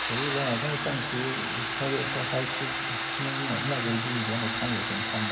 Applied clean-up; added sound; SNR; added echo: none; Domestic sounds, home sounds; -5 dB; reverberation time 2.2 s.